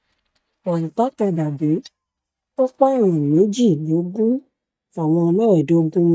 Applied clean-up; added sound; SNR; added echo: neural mask model DeepFilterNet 3.